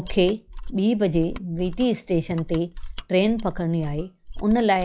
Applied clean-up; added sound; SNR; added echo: classical method log-MMSE.